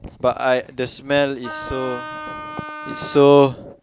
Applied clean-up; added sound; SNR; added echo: none; Wind instrument, woodwind instrument; 13 dB; none.